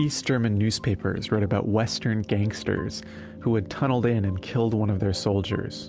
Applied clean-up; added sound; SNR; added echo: none; none; none; none.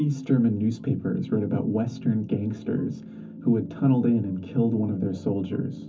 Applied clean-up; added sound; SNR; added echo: none; none; none; reverberation time 0.3 s.